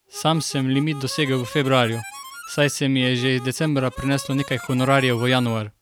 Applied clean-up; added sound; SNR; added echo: none; Harmonica; 17 dB; none.